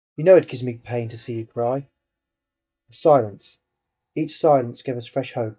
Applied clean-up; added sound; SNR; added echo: neural mask model DeepFilterNet 3.